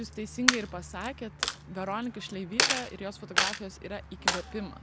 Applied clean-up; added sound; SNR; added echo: none; Coin (dropping); -4 dB; none.